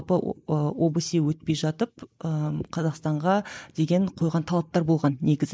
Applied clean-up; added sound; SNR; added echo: neural mask model Resemble Enhance denoiser.